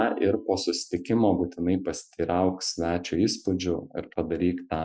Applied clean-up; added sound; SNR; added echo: classical method Wiener filter.